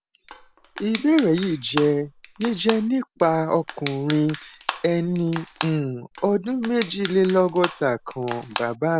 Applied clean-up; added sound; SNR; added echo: none; Crushing; 13 dB; none.